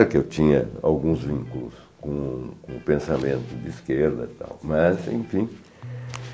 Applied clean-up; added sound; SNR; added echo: none; Electric guitar; 17 dB; none.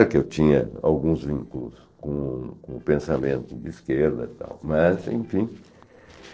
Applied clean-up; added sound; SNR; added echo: neural separator model SepFormer DNS4.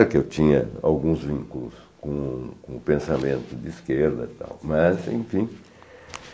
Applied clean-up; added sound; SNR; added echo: none; none; none; none.